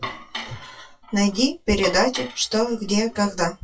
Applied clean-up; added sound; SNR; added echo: classical method WPE with log-MMSE.